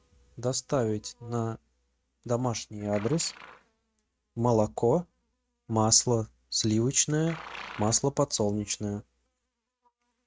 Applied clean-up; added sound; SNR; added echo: neural mask model RNNoise.